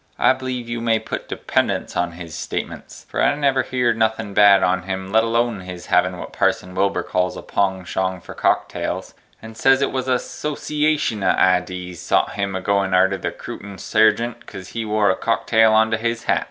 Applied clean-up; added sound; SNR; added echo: none; none; none; none.